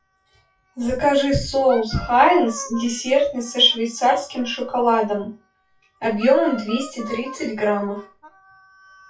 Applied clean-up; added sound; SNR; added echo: classical method WPE with log-MMSE.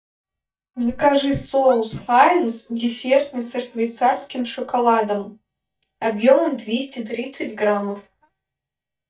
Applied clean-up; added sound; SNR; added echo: neural mask model DeepFilterNet 3.